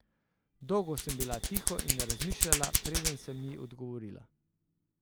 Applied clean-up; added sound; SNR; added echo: none; Hands; -5 dB; none.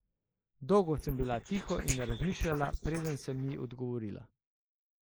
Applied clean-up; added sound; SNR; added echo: neural mask model Resemble Enhance denoiser.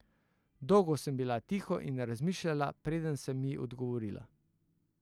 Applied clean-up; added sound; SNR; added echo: none; none; none; none.